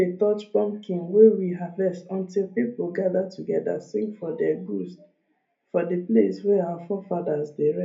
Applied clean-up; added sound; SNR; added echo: none; none; none; reverberation time 0.3 s.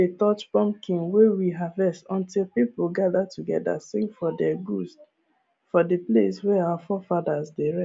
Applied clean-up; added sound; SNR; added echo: none; none; none; none.